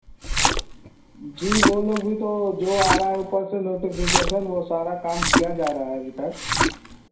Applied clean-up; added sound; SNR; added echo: none; Splash, splatter; 0 dB; reverberation time 0.5 s.